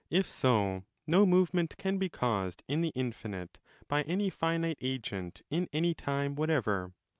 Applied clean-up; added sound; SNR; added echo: none; none; none; none.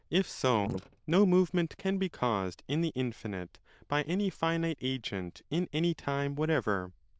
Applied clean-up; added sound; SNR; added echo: neural diffusion model UNIVERSE++.